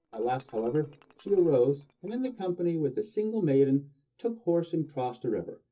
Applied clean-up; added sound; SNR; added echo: neural separator model SepFormer DNS4.